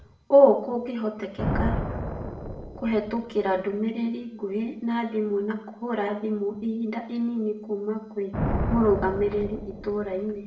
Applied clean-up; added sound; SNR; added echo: none; Thunder; 8 dB; reverberation time 0.6 s.